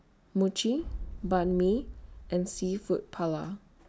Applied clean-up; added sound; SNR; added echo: none; Boom; 11 dB; none.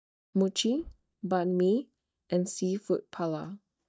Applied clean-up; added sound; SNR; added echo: neural mask model DeepFilterNet 3.